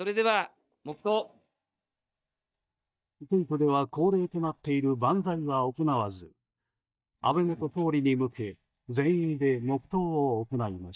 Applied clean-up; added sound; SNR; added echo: neural mask model DeepFilterNet 3.